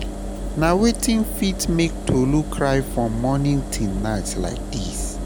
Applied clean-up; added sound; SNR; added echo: none; Engine; 6 dB; none.